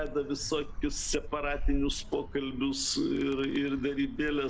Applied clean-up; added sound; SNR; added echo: none; Animal; 6 dB; none.